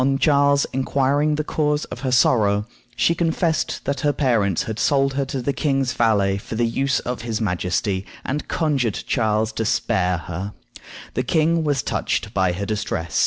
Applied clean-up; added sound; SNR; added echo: none; none; none; none.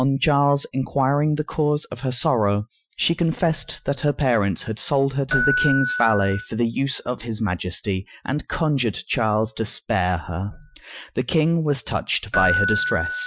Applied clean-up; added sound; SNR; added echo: classical method Wiener filter.